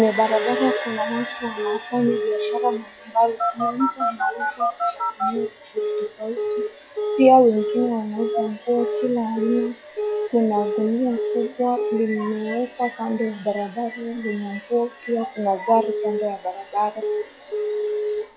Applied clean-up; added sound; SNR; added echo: classical method log-MMSE.